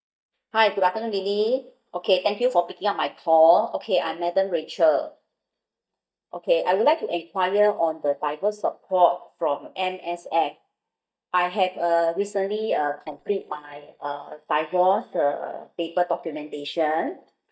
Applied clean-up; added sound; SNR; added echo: neural mask model DeepFilterNet 3.